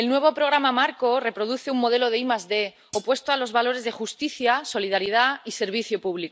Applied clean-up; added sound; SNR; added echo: none; Hi-hat; 17 dB; none.